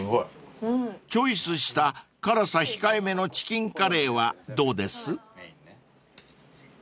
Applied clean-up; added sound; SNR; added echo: none; none; none; none.